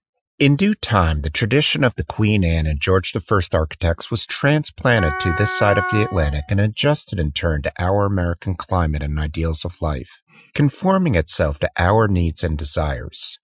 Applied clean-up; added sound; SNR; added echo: classical method Wiener filter.